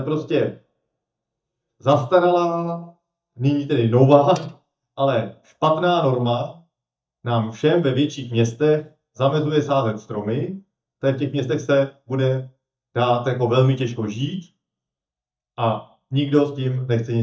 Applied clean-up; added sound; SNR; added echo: neural mask model DeepFilterNet 3.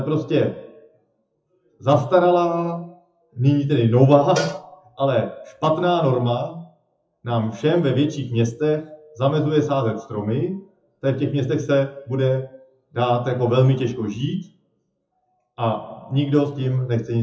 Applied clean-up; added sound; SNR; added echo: classical method WPE with log-MMSE.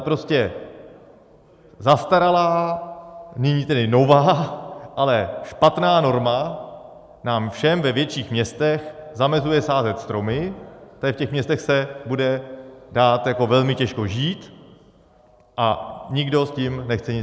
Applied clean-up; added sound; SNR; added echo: none; none; none; none.